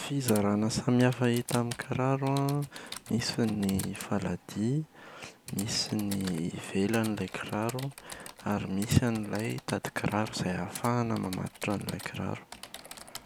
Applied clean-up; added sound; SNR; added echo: none; Typing; 16 dB; none.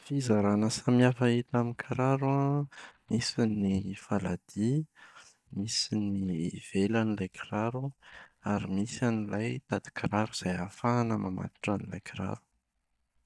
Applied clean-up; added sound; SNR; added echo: neural mask model DeepFilterNet 3.